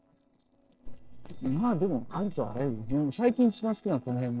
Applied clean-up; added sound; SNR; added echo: neural separator model SepFormer DNS4.